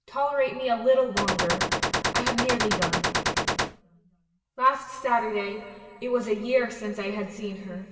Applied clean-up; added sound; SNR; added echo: none; Gunshot, gunfire; -2 dB; reverberation time 2.5 s.